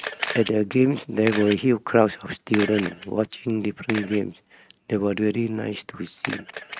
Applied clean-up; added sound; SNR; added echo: neural mask model RNNoise.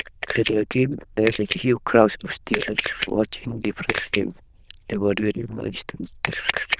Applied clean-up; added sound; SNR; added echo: neural diffusion model UNIVERSE++.